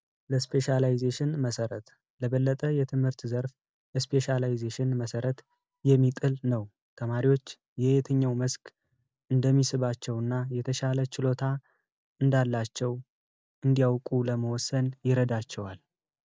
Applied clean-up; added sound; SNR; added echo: none; none; none; none.